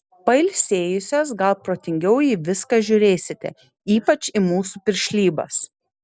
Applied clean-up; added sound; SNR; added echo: none; none; none; none.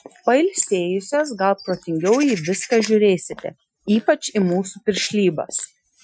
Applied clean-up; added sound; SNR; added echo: classical method Wiener filter.